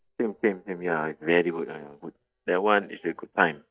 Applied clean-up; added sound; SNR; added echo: neural mask model DeepFilterNet 3.